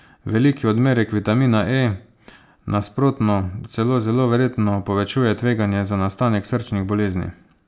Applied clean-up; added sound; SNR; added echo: none; none; none; none.